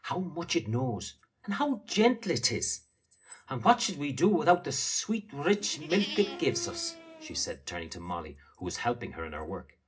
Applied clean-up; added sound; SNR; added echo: none; Livestock, farm animals, working animals; 10 dB; reverberation time 0.4 s.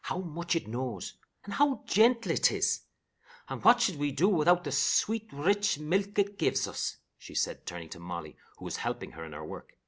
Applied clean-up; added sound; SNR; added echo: none; none; none; none.